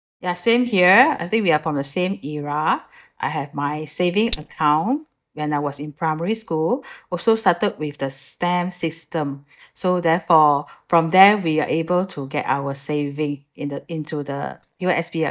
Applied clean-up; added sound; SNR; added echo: neural mask model DeepFilterNet 3.